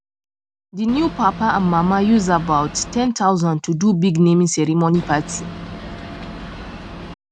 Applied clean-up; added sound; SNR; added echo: none; Boat, Water vehicle; 13 dB; none.